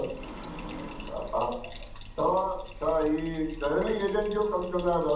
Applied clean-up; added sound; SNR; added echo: none; Bathtub (filling or washing); 12 dB; reverberation time 0.8 s.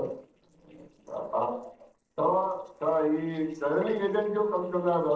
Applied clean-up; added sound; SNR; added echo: neural separator model SepFormer DNS4.